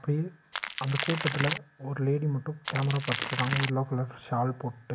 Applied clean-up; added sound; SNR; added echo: none; Crackle; 3 dB; none.